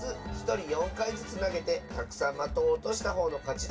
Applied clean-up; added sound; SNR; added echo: none; Crowd; 19 dB; reverberation time 0.2 s.